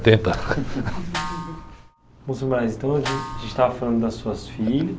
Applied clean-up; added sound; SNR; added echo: none; Snare drum; 13 dB; none.